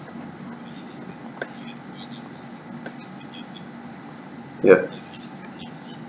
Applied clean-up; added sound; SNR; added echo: none; none; none; none.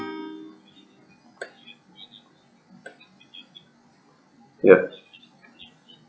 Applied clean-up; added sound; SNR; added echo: classical method log-MMSE.